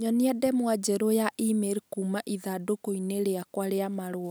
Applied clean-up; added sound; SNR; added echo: none; none; none; none.